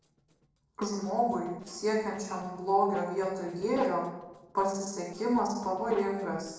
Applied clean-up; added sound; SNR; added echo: neural separator model SepFormer DNS4.